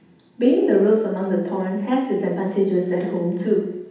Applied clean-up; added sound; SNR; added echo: none; none; none; reverberation time 0.8 s.